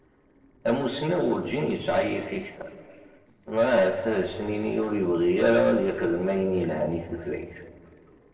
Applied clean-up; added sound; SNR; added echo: neural separator model SepFormer DNS4.